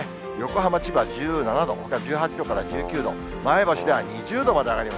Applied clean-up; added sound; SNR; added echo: none; Brass instrument; 10 dB; none.